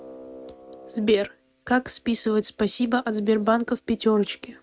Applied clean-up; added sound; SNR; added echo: neural mask model RNNoise.